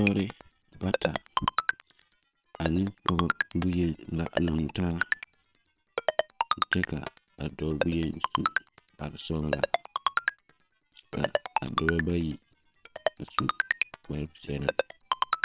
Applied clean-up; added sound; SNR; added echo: neural separator model SepFormer WHAMR!.